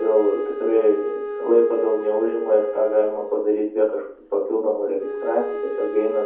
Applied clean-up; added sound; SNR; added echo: none; Wind instrument, woodwind instrument; 9 dB; reverberation time 0.6 s.